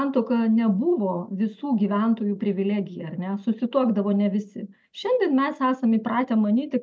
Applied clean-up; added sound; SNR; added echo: none; none; none; none.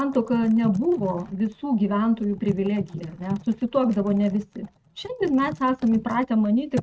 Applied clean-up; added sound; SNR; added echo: neural mask model RNNoise.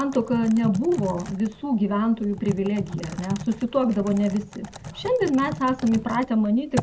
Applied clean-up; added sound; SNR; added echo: none; Typing; 11 dB; none.